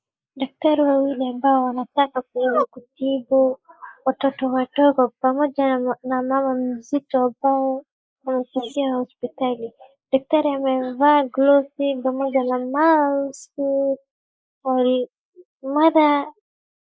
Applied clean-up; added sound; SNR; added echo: neural mask model Resemble Enhance denoiser.